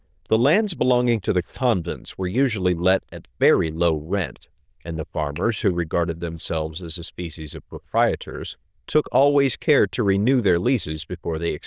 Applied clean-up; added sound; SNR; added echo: neural diffusion model UNIVERSE++.